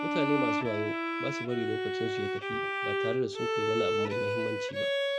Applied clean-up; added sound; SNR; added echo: none; Bowed string instrument; -4 dB; none.